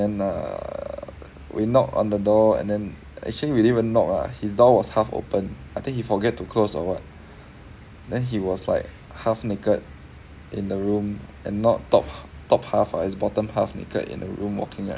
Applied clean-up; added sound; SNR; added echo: none; none; none; none.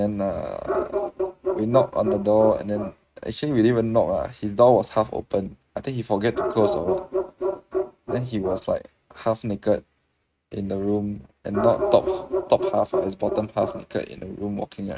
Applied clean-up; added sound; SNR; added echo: neural mask model RNNoise.